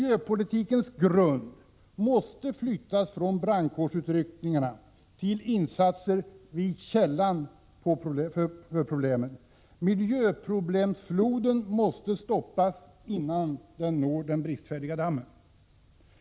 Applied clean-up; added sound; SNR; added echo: none; none; none; none.